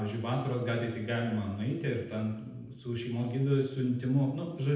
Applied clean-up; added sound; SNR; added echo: none; none; none; reverberation time 0.9 s.